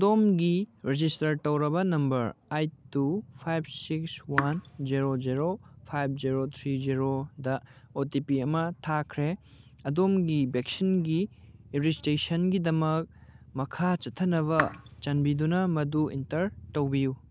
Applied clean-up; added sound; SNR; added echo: none; Raindrop / Drip; 8 dB; none.